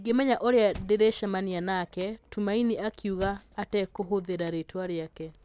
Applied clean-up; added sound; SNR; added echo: none; Thump, thud; 20 dB; none.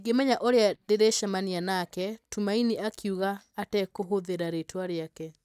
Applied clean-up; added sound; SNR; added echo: neural mask model DeepFilterNet 3.